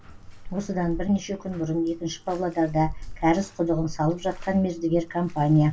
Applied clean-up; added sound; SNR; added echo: none; Bathtub (filling or washing); 13 dB; reverberation time 0.2 s.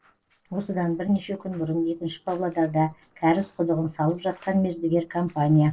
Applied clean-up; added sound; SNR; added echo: neural separator model SepFormer DNS4.